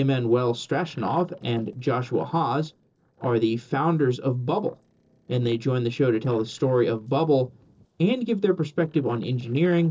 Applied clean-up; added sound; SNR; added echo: neural separator model SepFormer DNS4.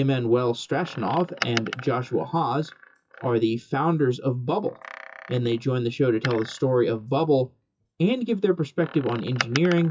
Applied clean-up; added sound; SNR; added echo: classical method WPE with log-MMSE.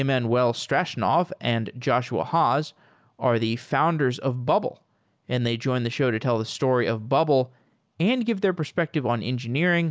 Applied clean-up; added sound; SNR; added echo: none; none; none; none.